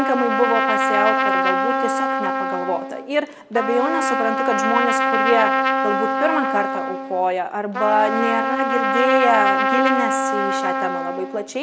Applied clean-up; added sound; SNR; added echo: none; Trumpet; -2 dB; none.